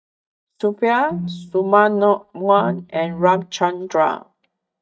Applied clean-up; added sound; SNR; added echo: neural mask model DeepFilterNet 3.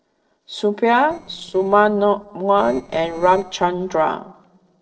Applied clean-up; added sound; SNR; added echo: neural separator model SepFormer DNS4.